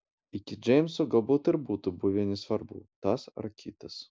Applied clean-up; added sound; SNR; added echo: none; none; none; none.